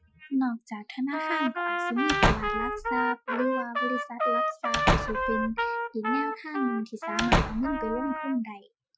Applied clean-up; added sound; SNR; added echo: classical method Wiener filter.